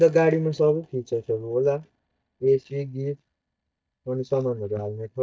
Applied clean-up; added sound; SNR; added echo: neural mask model DeepFilterNet 3.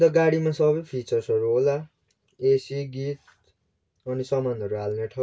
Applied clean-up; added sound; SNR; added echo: none; none; none; none.